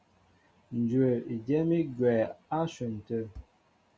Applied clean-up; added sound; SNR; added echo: none; none; none; none.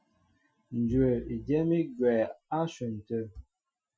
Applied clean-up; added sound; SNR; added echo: classical method Wiener filter.